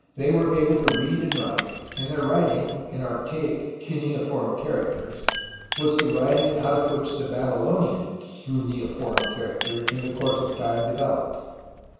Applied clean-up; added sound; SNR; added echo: none; Shatter / Crushing; 5 dB; reverberation time 1.2 s.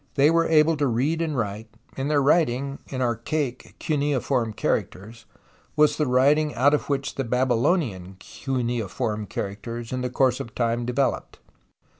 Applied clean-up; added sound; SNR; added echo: none; none; none; none.